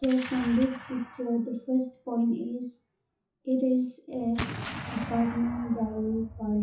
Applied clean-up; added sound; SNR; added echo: classical method WPE with log-MMSE.